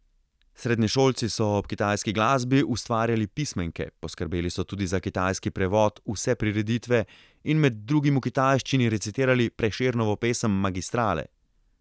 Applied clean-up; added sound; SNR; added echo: none; none; none; none.